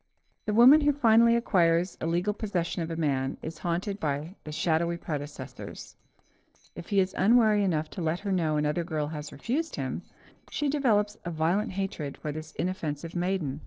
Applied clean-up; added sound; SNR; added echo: neural separator model SepFormer DNS4.